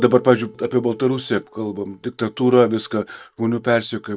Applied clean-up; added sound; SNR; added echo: neural mask model DeepFilterNet 3.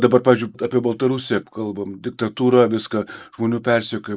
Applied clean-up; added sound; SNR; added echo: neural mask model Resemble Enhance denoiser.